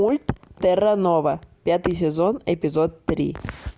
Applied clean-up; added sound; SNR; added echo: none; none; none; none.